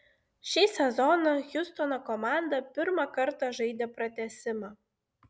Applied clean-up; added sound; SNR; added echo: none; none; none; none.